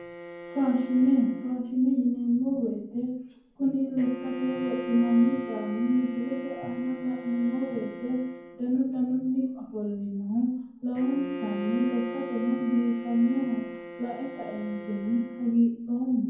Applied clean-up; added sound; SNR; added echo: none; Bowed string instrument; 13 dB; reverberation time 0.9 s.